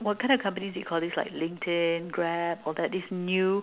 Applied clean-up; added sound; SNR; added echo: none; none; none; none.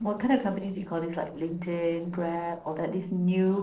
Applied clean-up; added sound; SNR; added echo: neural separator model SepFormer DNS4.